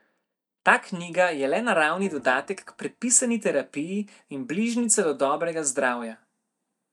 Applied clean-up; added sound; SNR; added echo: neural mask model DeepFilterNet 3.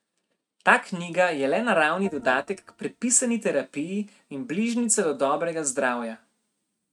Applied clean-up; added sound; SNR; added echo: neural mask model RNNoise.